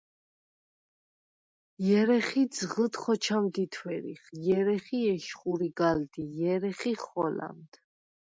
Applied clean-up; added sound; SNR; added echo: none; none; none; none.